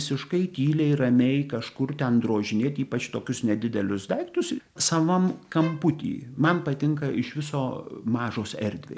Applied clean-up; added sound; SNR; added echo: none; Bowed string instrument; 19 dB; none.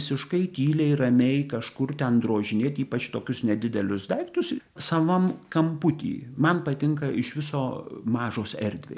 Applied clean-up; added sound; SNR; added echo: none; none; none; none.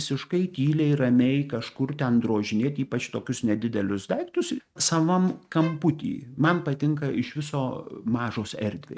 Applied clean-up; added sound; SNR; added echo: neural mask model RNNoise.